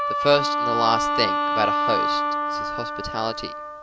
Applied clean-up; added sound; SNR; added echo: none; Wind instrument, woodwind instrument; -2 dB; none.